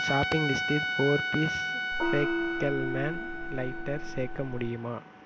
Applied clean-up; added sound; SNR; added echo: none; Trumpet + Gong; 0 dB; none.